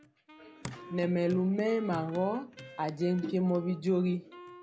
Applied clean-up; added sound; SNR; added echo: none; Wind instrument, woodwind instrument + Hands / Wood; 17 dB; none.